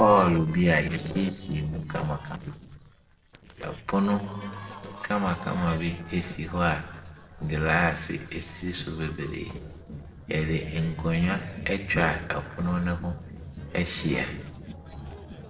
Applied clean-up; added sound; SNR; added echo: neural separator model SepFormer DNS4.